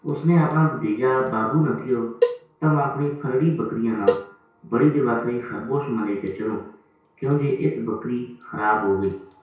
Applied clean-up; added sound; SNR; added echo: none; Cowbell; 5 dB; reverberation time 0.6 s.